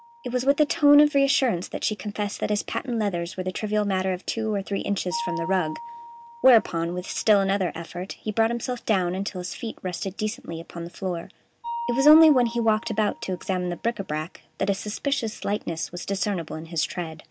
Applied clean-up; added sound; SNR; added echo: none; Mallet percussion; 17 dB; none.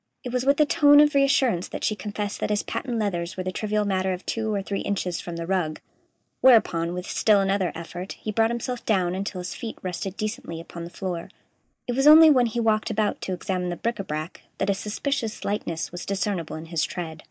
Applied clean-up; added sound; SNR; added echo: neural mask model Resemble Enhance denoiser.